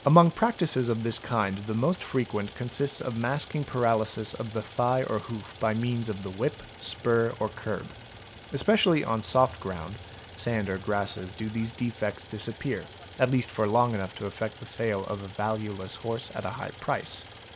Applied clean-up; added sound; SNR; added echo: none; Idling; 17 dB; none.